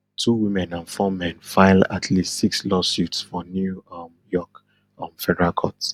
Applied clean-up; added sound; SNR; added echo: none; none; none; none.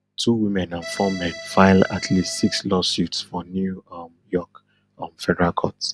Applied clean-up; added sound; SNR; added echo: none; Accordion; 13 dB; none.